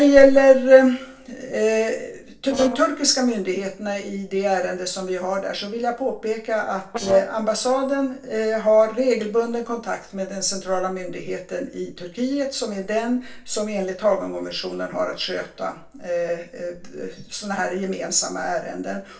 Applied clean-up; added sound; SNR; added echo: neural separator model SepFormer DNS4.